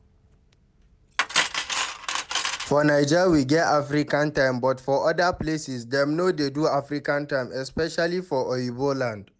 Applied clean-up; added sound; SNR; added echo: none; Cutlery, silverware; 6 dB; none.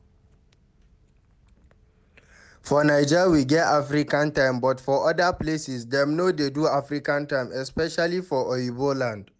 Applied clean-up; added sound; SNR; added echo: none; none; none; none.